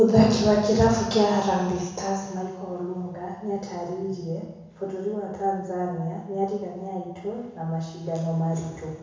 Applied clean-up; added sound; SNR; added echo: none; none; none; reverberation time 1.0 s.